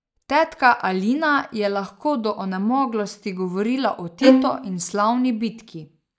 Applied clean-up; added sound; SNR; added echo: neural mask model DeepFilterNet 3.